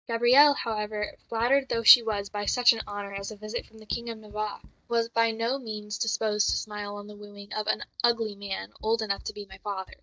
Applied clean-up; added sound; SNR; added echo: neural mask model DeepFilterNet 3.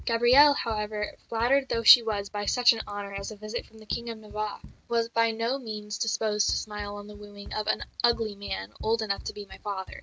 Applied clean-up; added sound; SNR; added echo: none; Run; 18 dB; none.